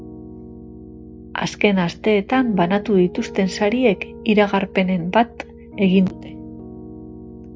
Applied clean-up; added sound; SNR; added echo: none; Piano; 16 dB; none.